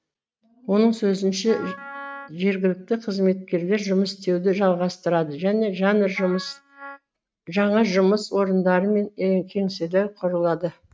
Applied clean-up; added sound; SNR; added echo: neural mask model RNNoise.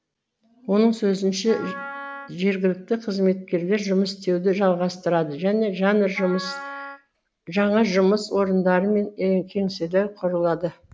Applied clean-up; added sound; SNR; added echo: none; Wind instrument, woodwind instrument; 14 dB; none.